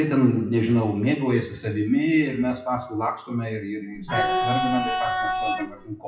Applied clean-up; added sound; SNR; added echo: classical method WPE with log-MMSE.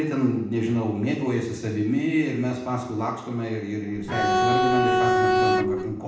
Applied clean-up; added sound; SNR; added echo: none; Bowed string instrument; -4 dB; reverberation time 0.8 s.